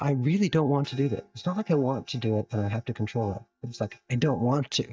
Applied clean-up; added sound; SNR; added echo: neural mask model DeepFilterNet 3.